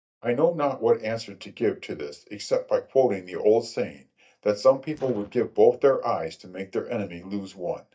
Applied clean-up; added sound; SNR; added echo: neural mask model DeepFilterNet 3.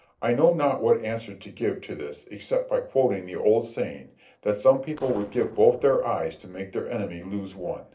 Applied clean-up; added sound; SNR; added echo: neural separator model SepFormer DNS4.